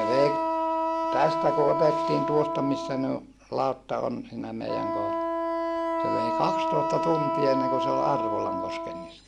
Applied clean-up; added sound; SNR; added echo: none; Wind instrument, woodwind instrument; -1 dB; none.